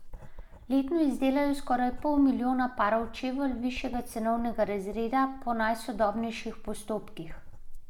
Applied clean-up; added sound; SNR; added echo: neural mask model Resemble Enhance denoiser.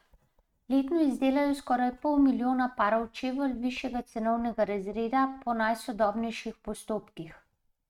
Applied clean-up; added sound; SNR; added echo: neural mask model RNNoise.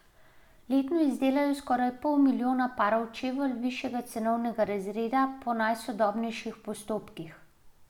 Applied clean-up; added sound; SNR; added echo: none; none; none; none.